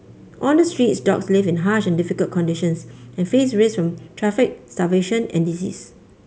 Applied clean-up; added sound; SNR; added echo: none; none; none; none.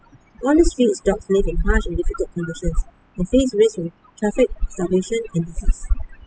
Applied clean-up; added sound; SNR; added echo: classical method spectral subtraction.